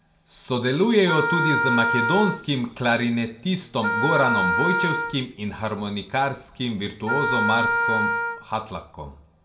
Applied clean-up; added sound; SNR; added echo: none; Wind instrument, woodwind instrument; 0 dB; reverberation time 0.8 s.